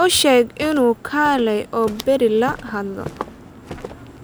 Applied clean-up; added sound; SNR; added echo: none; Walk, footsteps; 16 dB; none.